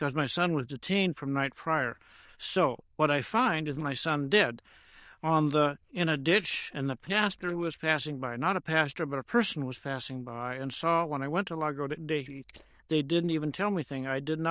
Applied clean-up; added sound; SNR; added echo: neural diffusion model UNIVERSE++.